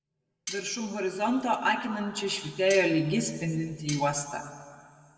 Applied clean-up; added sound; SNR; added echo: none; Cutlery, silverware; 15 dB; reverberation time 1.7 s.